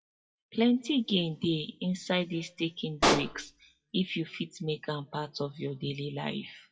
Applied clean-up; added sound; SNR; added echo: classical method WPE with log-MMSE.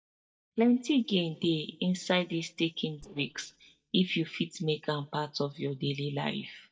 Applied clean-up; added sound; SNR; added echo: neural mask model DeepFilterNet 3.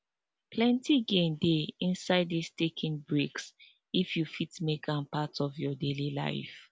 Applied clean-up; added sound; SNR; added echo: none; none; none; none.